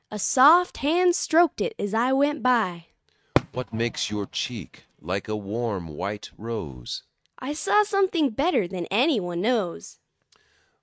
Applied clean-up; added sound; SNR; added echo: neural mask model RNNoise.